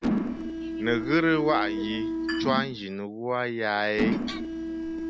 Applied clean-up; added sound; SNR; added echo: none; Mechanisms; 2 dB; none.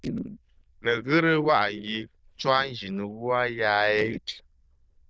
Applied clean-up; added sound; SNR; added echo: neural diffusion model UNIVERSE++.